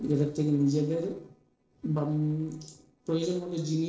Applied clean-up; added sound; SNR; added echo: neural separator model SepFormer DNS4.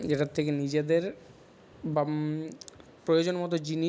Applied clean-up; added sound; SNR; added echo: none; none; none; none.